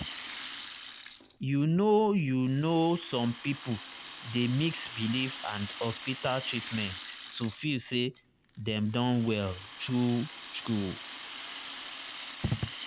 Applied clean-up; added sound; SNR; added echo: none; Rattle (instrument); 9 dB; none.